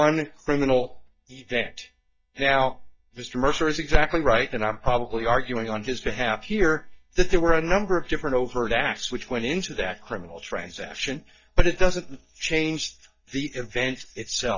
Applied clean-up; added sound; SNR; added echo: neural mask model DeepFilterNet 3.